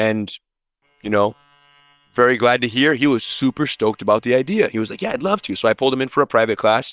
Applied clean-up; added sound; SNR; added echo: neural separator model SepFormer WHAM!.